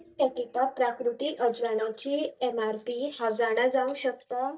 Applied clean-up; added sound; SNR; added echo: neural mask model DeepFilterNet 3.